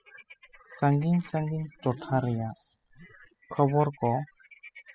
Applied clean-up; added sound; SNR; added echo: classical method spectral subtraction.